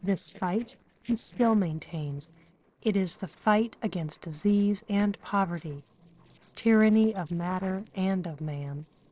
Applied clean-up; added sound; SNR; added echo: neural separator model SepFormer DNS4.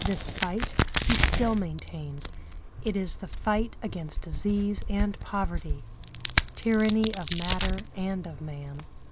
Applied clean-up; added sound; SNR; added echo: none; Crack; 1 dB; none.